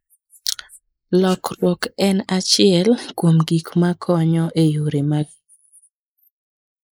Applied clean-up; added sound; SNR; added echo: neural mask model Resemble Enhance denoiser.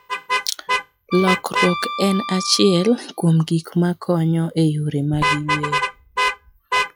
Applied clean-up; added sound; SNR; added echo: classical method log-MMSE.